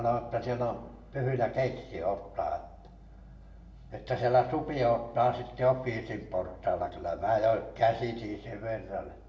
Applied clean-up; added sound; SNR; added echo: none; none; none; reverberation time 0.7 s.